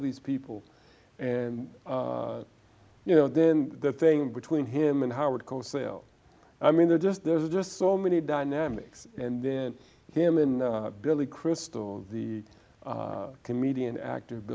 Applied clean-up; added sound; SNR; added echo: none; none; none; none.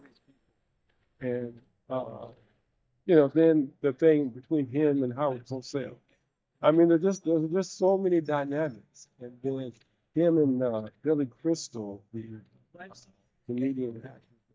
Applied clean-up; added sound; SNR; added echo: neural mask model DeepFilterNet 3.